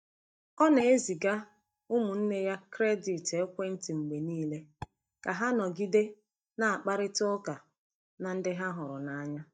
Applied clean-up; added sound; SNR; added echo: neural mask model DeepFilterNet 3.